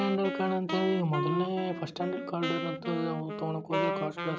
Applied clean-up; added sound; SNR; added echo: none; Wind instrument, woodwind instrument; 4 dB; none.